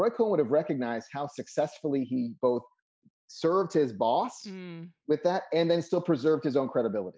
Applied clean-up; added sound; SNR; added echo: none; none; none; none.